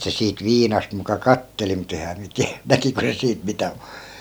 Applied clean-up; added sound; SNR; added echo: none; none; none; none.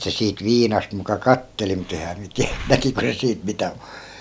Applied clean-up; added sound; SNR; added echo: none; Breathing; 13 dB; none.